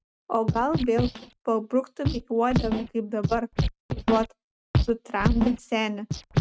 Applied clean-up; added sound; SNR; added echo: neural mask model RNNoise.